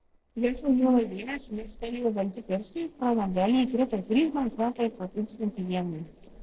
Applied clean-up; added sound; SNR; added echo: neural separator model SepFormer DNS4.